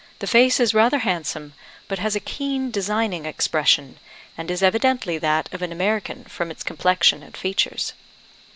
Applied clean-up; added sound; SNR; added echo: none; none; none; none.